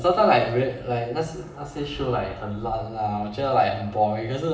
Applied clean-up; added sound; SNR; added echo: none; none; none; reverberation time 0.9 s.